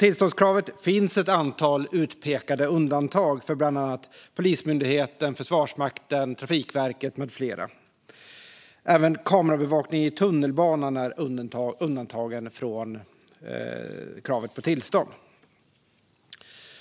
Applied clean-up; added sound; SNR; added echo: none; none; none; none.